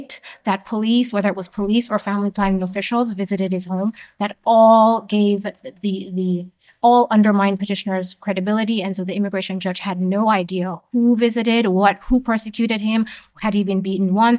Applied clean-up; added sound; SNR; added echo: neural mask model DeepFilterNet 3.